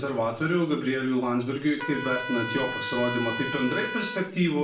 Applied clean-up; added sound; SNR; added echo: none; Trumpet; 9 dB; reverberation time 0.4 s.